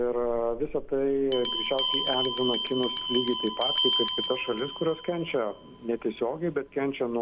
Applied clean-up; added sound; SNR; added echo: none; Bell; -2 dB; none.